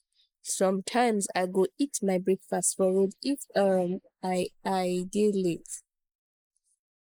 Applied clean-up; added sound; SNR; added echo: neural mask model Resemble Enhance denoiser.